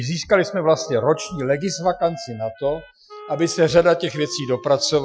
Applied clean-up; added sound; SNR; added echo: classical method Wiener filter.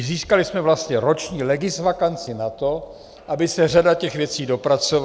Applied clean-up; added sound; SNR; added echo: none; none; none; none.